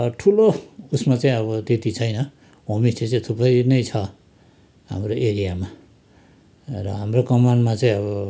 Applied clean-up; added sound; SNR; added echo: none; none; none; none.